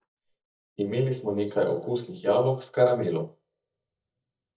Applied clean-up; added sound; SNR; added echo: neural mask model DeepFilterNet 3.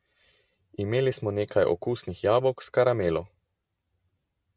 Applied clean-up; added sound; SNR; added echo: none; none; none; none.